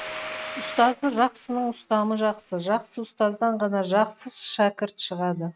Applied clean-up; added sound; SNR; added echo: neural mask model RNNoise.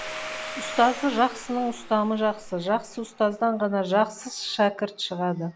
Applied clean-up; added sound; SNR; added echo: none; Domestic sounds, home sounds; 14 dB; none.